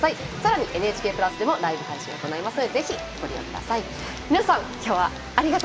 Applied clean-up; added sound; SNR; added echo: none; Tick; 14 dB; none.